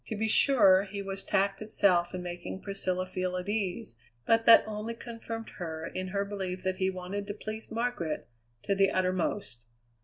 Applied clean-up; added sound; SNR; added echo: none; none; none; none.